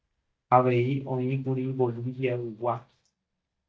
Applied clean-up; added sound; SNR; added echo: neural mask model DeepFilterNet 3.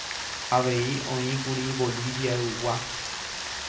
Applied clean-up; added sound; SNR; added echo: none; Rain; 5 dB; reverberation time 0.5 s.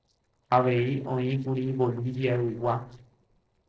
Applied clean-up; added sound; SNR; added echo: neural separator model SepFormer DNS4.